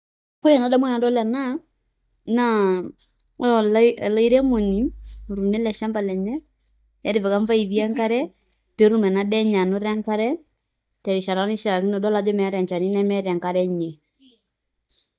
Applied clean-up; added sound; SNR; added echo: neural mask model DeepFilterNet 3.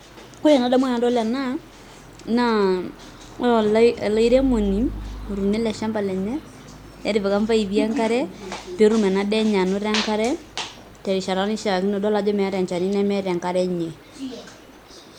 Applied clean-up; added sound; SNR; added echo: none; Stream; 18 dB; none.